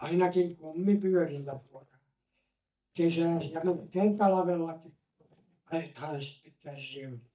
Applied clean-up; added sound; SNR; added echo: neural mask model DeepFilterNet 3.